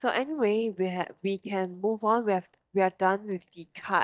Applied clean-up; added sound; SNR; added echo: neural mask model DeepFilterNet 3.